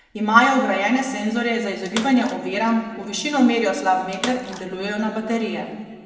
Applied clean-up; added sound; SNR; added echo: none; Bathtub (filling or washing) / Water / Splash, splatter; 16 dB; reverberation time 1.6 s.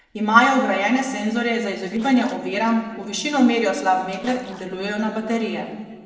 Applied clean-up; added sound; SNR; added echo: neural separator model SepFormer DNS4.